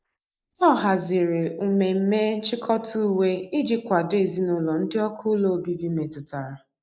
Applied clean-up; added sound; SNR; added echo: neural mask model Resemble Enhance denoiser.